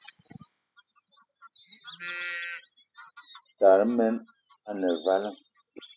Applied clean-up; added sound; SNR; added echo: classical method spectral subtraction.